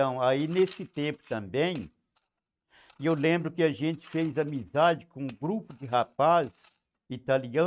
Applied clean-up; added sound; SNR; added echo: neural mask model RNNoise.